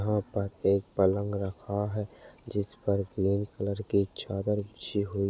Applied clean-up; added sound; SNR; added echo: none; none; none; none.